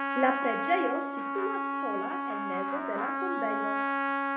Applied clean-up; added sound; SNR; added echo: none; Trumpet; -2 dB; reverberation time 0.8 s.